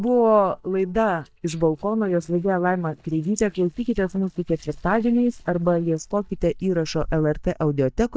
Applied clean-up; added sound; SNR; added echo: neural mask model DeepFilterNet 3.